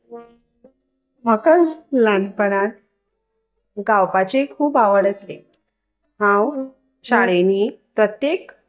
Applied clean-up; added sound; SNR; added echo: neural mask model DeepFilterNet 3.